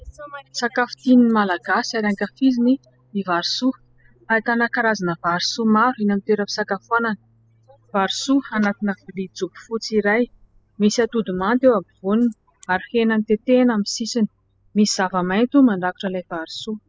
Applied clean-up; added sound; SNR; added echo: classical method spectral subtraction.